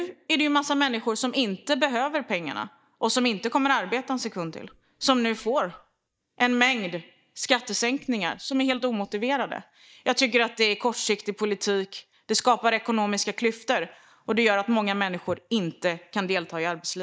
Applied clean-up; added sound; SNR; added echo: neural mask model DeepFilterNet 3.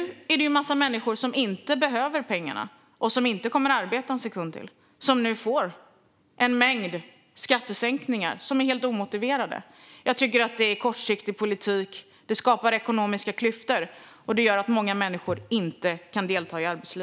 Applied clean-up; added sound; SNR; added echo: none; none; none; none.